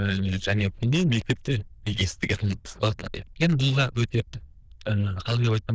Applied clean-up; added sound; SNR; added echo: neural diffusion model UNIVERSE++.